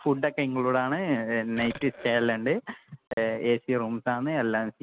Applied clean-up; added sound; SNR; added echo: none; Burping, eructation; 16 dB; none.